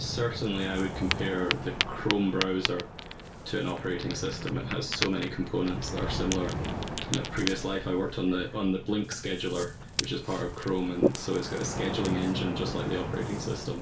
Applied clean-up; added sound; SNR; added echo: none; Ocean; 3 dB; reverberation time 0.3 s.